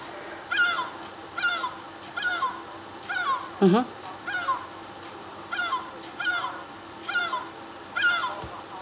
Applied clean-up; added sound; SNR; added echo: none; Bird vocalization, bird call, bird song; -2 dB; none.